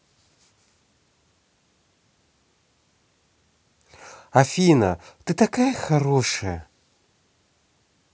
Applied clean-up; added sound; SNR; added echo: none; none; none; none.